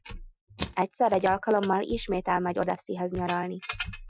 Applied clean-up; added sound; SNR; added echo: classical method Wiener filter.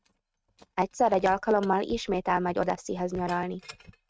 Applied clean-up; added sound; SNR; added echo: neural mask model RNNoise.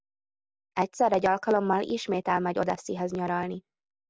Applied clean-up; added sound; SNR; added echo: none; none; none; none.